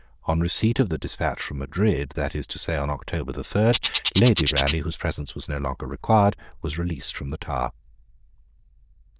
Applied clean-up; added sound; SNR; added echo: neural diffusion model UNIVERSE++.